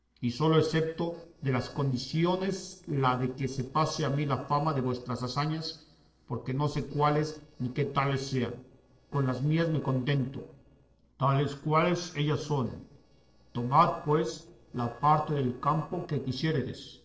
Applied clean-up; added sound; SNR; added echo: neural separator model SepFormer DNS4.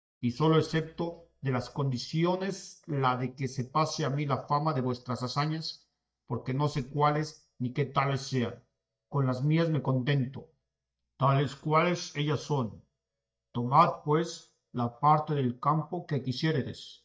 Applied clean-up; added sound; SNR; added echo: neural mask model DeepFilterNet 3.